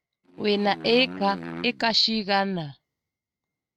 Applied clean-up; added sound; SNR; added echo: neural mask model RNNoise.